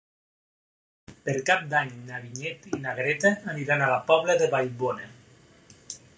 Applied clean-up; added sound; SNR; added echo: none; none; none; none.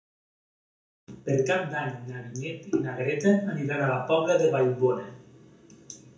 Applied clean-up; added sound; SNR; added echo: none; none; none; reverberation time 0.6 s.